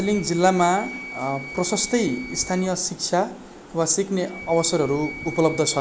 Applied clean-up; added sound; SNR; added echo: none; Wind instrument, woodwind instrument; 15 dB; none.